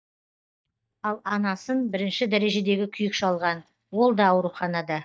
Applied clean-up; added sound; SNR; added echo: neural mask model DeepFilterNet 3.